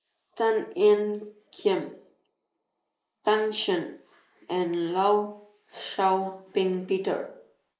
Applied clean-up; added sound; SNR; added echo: neural mask model Resemble Enhance denoiser.